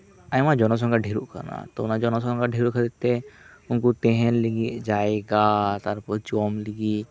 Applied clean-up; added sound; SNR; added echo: none; none; none; none.